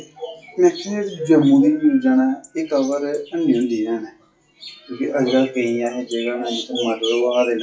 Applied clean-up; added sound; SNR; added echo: classical method WPE with log-MMSE.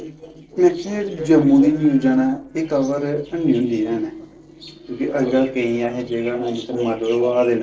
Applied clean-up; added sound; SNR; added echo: neural separator model SepFormer DNS4.